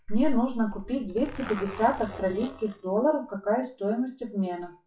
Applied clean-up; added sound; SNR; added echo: classical method WPE with log-MMSE.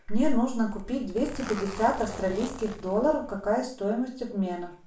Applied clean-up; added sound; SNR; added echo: none; Zipper (clothing); 13 dB; reverberation time 0.4 s.